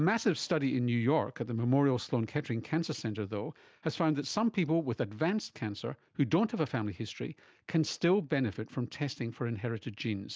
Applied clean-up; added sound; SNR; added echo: none; none; none; none.